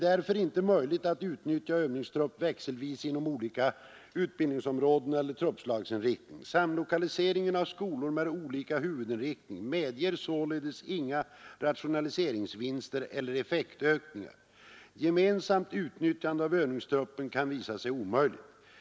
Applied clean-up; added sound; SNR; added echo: none; none; none; none.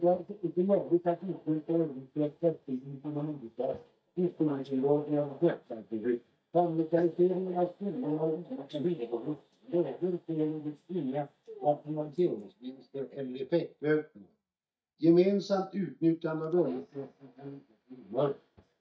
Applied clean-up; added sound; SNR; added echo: neural mask model DeepFilterNet 3.